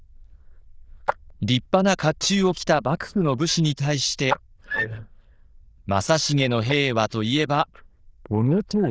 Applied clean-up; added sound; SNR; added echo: neural diffusion model UNIVERSE++.